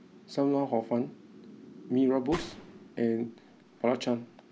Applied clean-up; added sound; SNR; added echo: none; Gunshot, gunfire; 16 dB; none.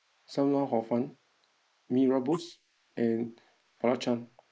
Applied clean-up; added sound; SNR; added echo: neural mask model Resemble Enhance denoiser.